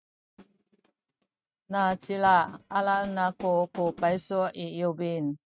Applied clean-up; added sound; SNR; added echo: neural mask model RNNoise.